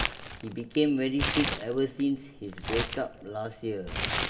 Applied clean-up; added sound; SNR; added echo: none; Crumpling, crinkling; 3 dB; reverberation time 1.4 s.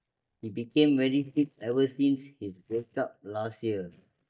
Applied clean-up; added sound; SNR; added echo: neural mask model DeepFilterNet 3.